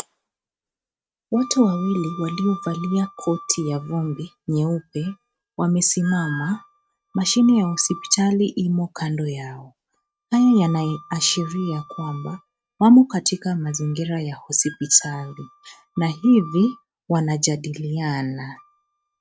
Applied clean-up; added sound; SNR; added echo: neural mask model RNNoise.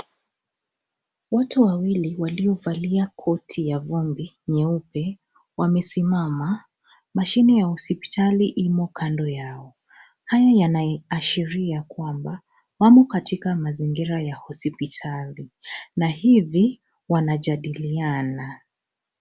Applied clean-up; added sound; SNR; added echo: none; none; none; none.